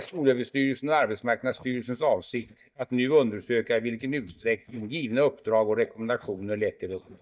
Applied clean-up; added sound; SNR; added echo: neural mask model DeepFilterNet 3.